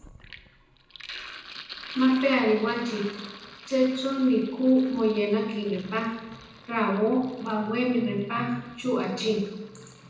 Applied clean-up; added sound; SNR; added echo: none; Sink (filling or washing); 18 dB; reverberation time 0.9 s.